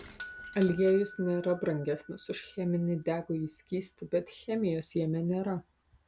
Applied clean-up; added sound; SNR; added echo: none; Doorbell; 5 dB; none.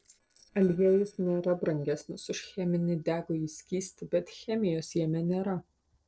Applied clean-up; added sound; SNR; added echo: neural separator model SepFormer DNS4.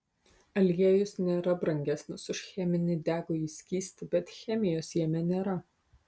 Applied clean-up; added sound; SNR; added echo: none; none; none; none.